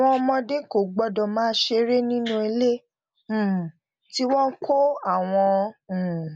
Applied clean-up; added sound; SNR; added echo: none; none; none; none.